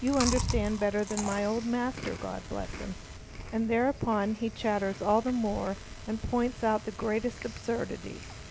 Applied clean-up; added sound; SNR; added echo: none; Chewing, mastication; 8 dB; none.